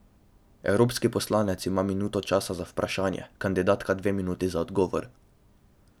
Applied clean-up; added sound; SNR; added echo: none; none; none; none.